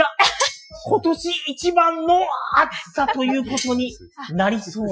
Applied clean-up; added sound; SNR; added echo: classical method Wiener filter.